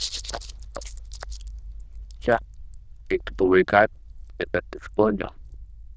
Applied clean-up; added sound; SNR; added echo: neural diffusion model UNIVERSE++.